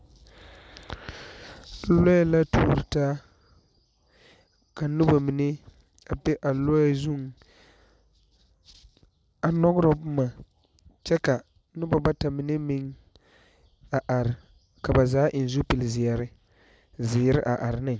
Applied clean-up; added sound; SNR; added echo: none; none; none; none.